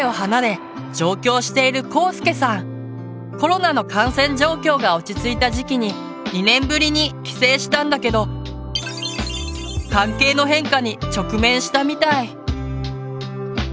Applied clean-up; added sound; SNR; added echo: none; none; none; none.